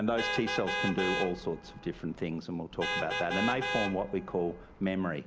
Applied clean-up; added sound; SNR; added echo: none; Vehicle horn, car horn, honking; 3 dB; none.